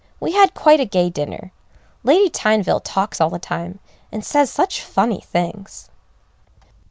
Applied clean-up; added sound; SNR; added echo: none; none; none; none.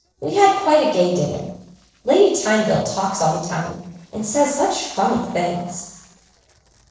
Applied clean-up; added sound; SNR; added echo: neural separator model SepFormer DNS4.